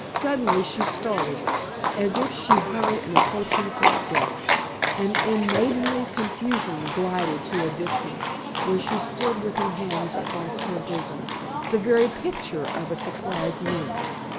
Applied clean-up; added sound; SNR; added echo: none; Livestock, farm animals, working animals; -1 dB; none.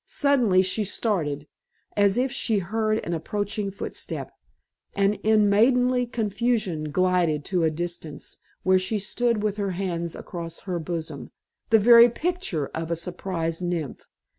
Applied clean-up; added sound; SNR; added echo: none; none; none; none.